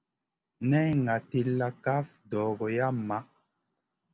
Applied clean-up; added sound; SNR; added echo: none; none; none; none.